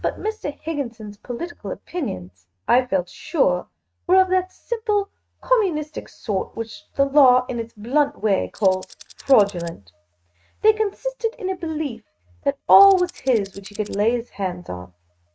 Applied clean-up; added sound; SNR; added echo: neural mask model RNNoise.